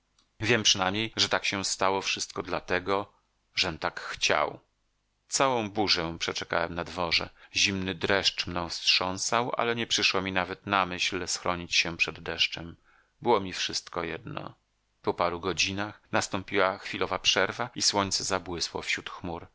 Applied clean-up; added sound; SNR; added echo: none; none; none; none.